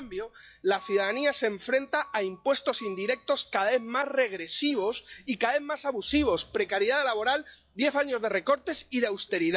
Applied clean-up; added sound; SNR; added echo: classical method log-MMSE.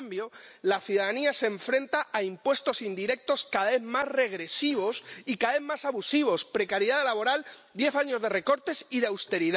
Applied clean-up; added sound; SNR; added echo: none; none; none; none.